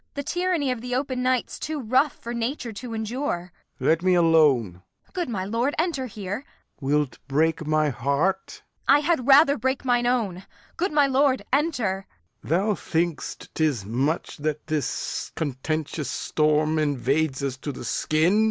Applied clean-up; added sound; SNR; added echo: none; none; none; none.